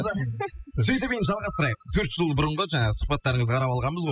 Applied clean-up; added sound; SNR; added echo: classical method spectral subtraction.